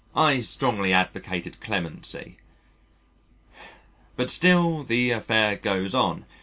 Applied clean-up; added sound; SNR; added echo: none; none; none; none.